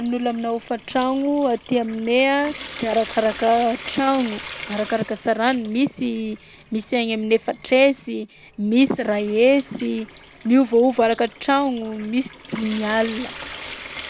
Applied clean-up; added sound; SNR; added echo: none; Trickle, dribble / Sink (filling or washing) / Water tap, faucet; 15 dB; none.